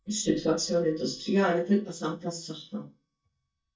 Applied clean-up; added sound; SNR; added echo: neural mask model DeepFilterNet 3.